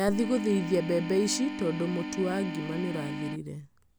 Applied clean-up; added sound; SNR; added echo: none; Organ; 6 dB; none.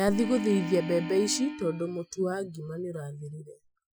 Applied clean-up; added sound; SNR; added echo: classical method Wiener filter.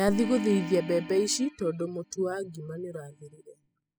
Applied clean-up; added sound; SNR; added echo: classical method spectral subtraction.